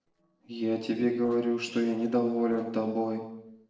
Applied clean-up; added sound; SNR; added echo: neural separator model SepFormer DNS4.